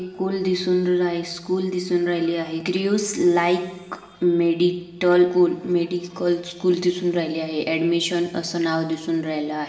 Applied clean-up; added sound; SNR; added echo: none; none; none; reverberation time 2.4 s.